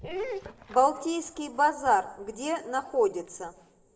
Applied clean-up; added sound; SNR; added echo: none; Dog; 15 dB; reverberation time 0.8 s.